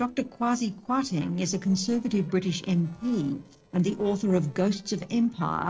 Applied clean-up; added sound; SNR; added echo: neural separator model SepFormer DNS4.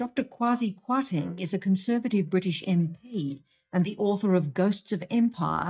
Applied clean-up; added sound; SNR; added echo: neural mask model DeepFilterNet 3.